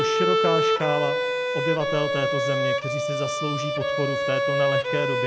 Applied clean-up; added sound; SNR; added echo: none; Bowed string instrument; -4 dB; none.